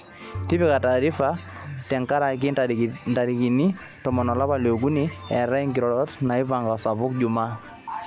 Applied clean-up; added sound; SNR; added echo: none; Tabla; 15 dB; none.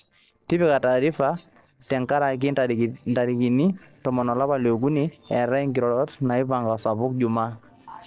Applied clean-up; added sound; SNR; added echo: neural separator model SepFormer DNS4.